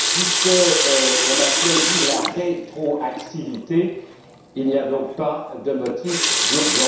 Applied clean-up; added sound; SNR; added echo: none; Water tap, faucet; -1 dB; reverberation time 0.7 s.